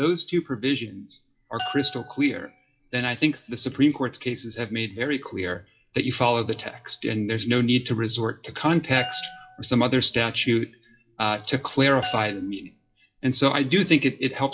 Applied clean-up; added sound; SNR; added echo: classical method WPE with log-MMSE.